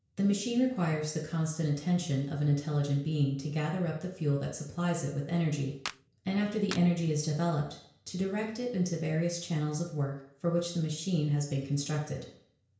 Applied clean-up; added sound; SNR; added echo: none; Clapping; 15 dB; reverberation time 0.5 s.